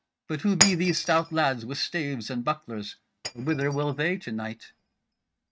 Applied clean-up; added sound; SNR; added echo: neural mask model RNNoise.